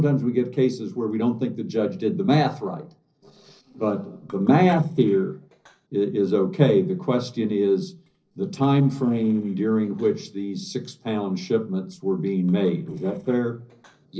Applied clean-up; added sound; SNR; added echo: neural separator model SepFormer DNS4.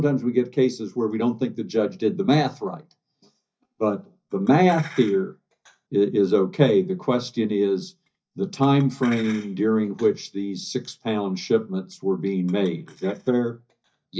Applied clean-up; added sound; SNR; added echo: neural mask model DeepFilterNet 3.